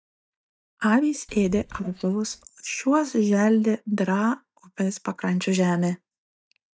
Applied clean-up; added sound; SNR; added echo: neural mask model DeepFilterNet 3.